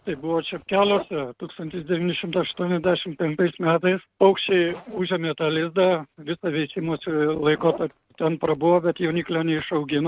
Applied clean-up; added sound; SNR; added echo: neural mask model RNNoise.